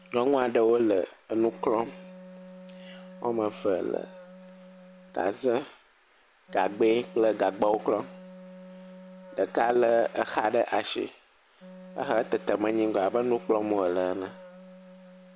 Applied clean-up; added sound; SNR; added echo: none; Wind instrument, woodwind instrument; 20 dB; none.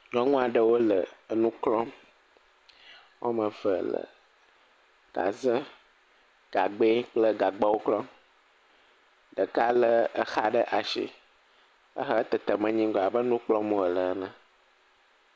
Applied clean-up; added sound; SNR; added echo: none; none; none; none.